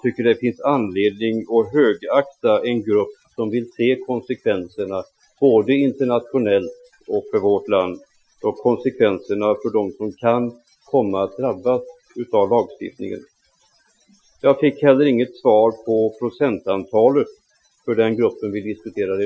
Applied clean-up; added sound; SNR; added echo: classical method Wiener filter.